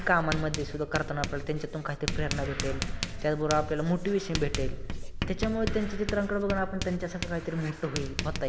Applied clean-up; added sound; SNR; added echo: none; Writing; 3 dB; none.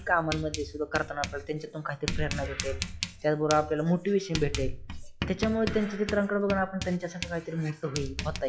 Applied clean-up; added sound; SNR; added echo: classical method log-MMSE.